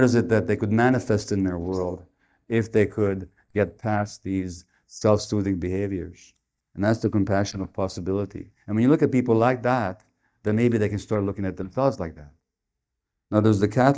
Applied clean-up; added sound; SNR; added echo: neural mask model DeepFilterNet 3.